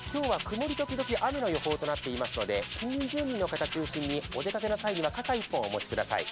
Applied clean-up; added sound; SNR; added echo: none; Rattle (instrument); 7 dB; none.